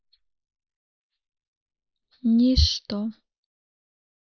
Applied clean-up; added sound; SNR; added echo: neural mask model Resemble Enhance denoiser.